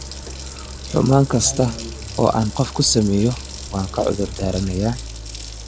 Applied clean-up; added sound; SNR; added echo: none; Idling + Water tap, faucet; 11 dB; none.